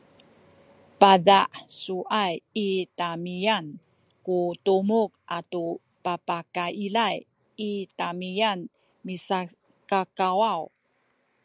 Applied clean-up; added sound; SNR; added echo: none; none; none; none.